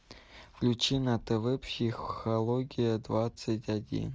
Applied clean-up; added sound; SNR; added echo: none; none; none; none.